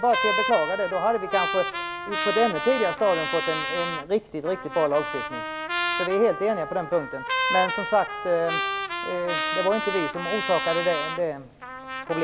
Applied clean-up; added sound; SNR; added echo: none; Trumpet; 3 dB; none.